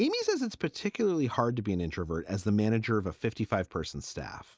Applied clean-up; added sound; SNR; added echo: none; none; none; none.